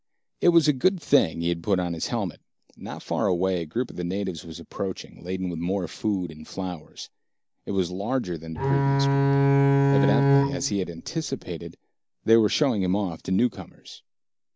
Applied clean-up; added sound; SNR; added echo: none; Bowed string instrument; -5 dB; none.